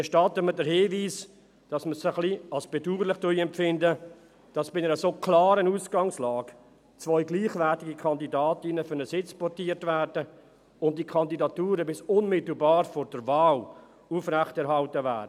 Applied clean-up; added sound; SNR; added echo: none; none; none; none.